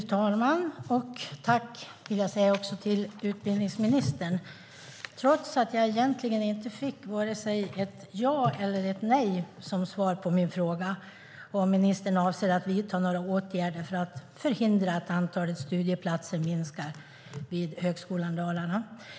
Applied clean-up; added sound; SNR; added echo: none; none; none; none.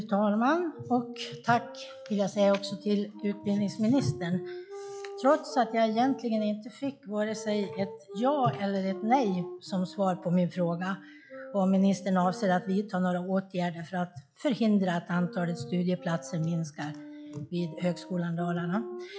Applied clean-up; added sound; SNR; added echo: classical method log-MMSE.